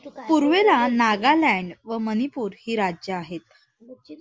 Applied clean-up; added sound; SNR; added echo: none; none; none; none.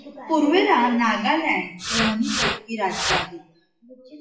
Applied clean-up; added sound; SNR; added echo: classical method WPE with log-MMSE.